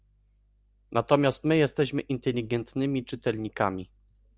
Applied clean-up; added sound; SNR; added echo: none; none; none; none.